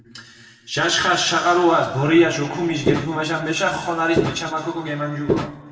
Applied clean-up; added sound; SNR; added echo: none; Walk, footsteps; 2 dB; reverberation time 2.3 s.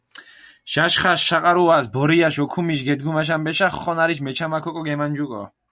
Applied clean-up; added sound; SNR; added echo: none; none; none; none.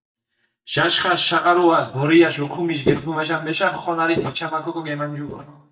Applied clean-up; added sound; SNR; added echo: neural mask model DeepFilterNet 3.